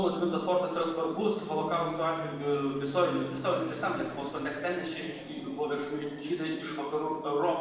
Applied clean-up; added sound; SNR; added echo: none; Fixed-wing aircraft, airplane; 14 dB; reverberation time 1.1 s.